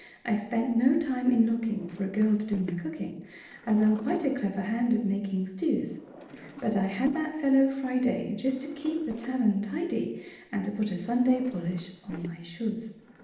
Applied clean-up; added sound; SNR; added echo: neural separator model SepFormer DNS4.